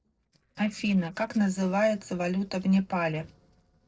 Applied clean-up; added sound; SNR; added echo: neural separator model SepFormer DNS4.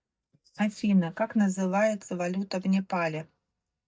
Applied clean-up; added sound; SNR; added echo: neural mask model DeepFilterNet 3.